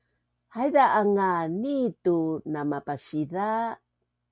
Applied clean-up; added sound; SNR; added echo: none; none; none; none.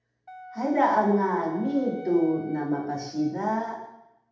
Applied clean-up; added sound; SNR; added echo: none; Wind instrument, woodwind instrument; 19 dB; reverberation time 0.8 s.